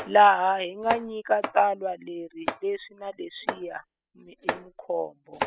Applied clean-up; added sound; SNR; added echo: classical method spectral subtraction.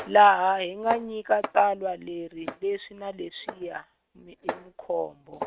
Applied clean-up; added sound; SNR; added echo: neural mask model RNNoise.